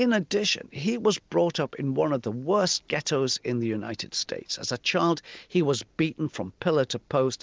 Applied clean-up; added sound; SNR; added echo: none; none; none; none.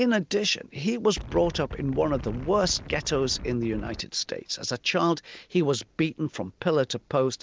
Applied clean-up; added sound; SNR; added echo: none; Wind; 11 dB; none.